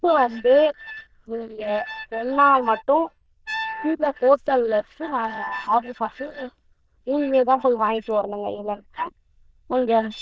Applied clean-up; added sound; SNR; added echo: neural diffusion model UNIVERSE++.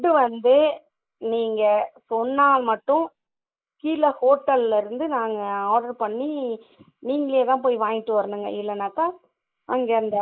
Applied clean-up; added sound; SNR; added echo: neural mask model Resemble Enhance denoiser.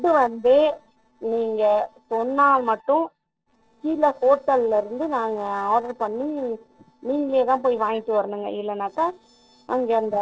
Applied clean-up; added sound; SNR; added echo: neural separator model SepFormer DNS4.